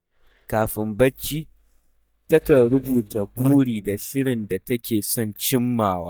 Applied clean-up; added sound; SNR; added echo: neural mask model DeepFilterNet 3.